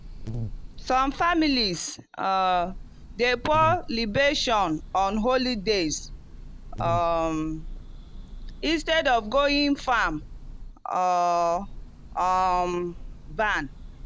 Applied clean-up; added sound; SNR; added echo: none; Buzz + Bird / Breathing; 12 dB; none.